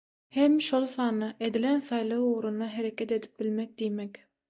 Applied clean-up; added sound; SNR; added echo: neural mask model DeepFilterNet 3.